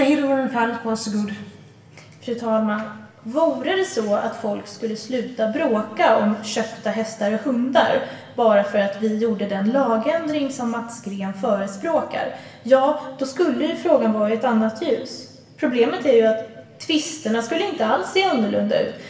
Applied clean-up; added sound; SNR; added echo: none; none; none; reverberation time 1.0 s.